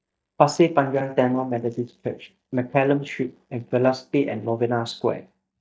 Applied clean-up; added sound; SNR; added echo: neural mask model DeepFilterNet 3.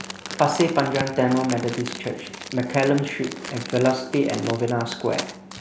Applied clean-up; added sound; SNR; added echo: none; Crumpling, crinkling; 12 dB; none.